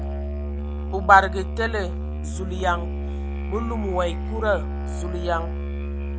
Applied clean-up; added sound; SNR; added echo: none; Musical instrument; 2 dB; none.